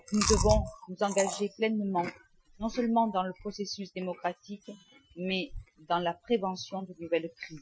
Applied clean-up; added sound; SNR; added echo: classical method Wiener filter.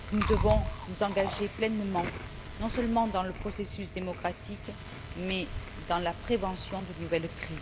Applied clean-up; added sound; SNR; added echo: none; Chewing, mastication; 4 dB; none.